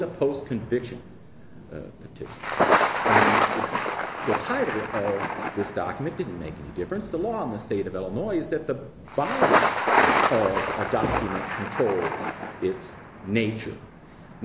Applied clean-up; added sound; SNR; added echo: none; Thunder; -2 dB; none.